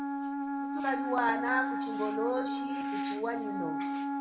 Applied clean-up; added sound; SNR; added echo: none; Wind instrument, woodwind instrument; -1 dB; reverberation time 1.8 s.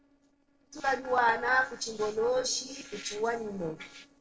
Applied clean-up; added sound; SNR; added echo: neural separator model SepFormer DNS4.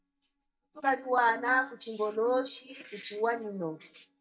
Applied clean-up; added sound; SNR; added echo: neural mask model DeepFilterNet 3.